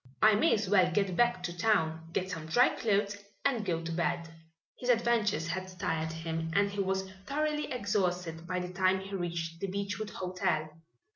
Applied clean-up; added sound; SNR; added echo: none; none; none; none.